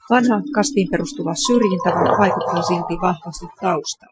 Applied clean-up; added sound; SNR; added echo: classical method Wiener filter.